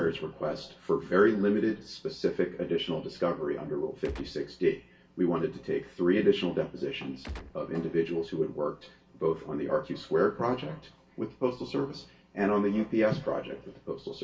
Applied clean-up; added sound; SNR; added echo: none; Gunshot, gunfire; 10 dB; reverberation time 0.2 s.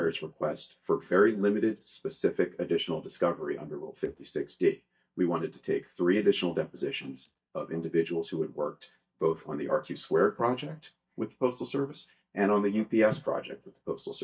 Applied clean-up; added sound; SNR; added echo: neural mask model DeepFilterNet 3.